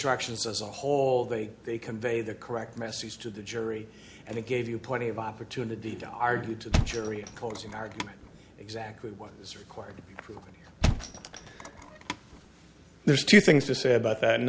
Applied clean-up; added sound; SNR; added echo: none; Thump, thud; 3 dB; none.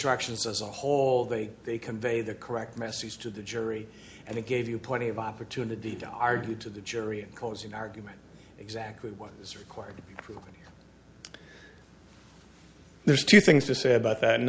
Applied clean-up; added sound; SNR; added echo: none; none; none; none.